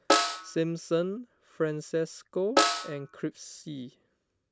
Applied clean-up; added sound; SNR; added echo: none; Snare drum; -2 dB; none.